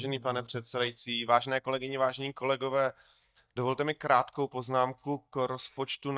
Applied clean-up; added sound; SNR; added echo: neural mask model DeepFilterNet 3.